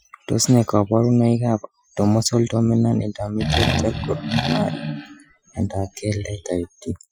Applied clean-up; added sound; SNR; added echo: classical method Wiener filter.